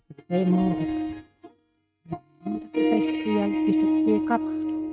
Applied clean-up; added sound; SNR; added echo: neural mask model RNNoise.